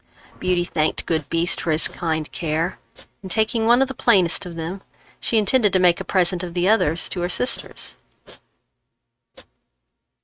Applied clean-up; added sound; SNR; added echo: neural mask model RNNoise.